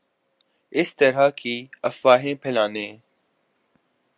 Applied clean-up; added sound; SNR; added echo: none; none; none; none.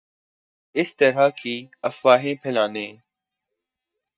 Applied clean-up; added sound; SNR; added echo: neural mask model DeepFilterNet 3.